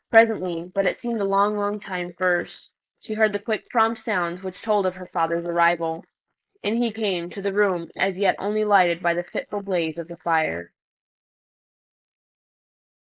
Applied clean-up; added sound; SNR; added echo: neural mask model Resemble Enhance denoiser.